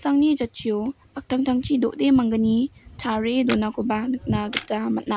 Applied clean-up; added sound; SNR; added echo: none; Camera; 14 dB; none.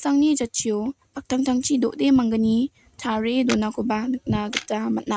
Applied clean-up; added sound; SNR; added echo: neural mask model RNNoise.